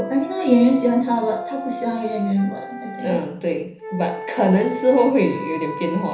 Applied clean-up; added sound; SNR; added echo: none; Wind instrument, woodwind instrument; 11 dB; reverberation time 0.5 s.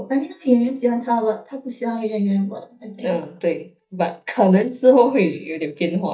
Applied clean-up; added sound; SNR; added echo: neural mask model DeepFilterNet 3.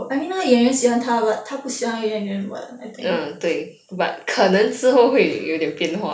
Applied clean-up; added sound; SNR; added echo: none; none; none; none.